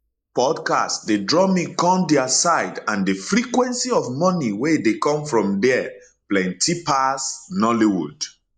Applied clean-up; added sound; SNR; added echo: neural mask model Resemble Enhance denoiser.